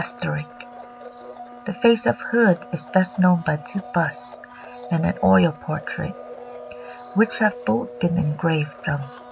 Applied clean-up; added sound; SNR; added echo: none; Domestic sounds, home sounds; 17 dB; none.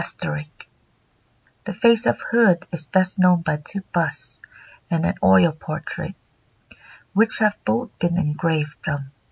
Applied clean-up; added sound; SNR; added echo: none; none; none; none.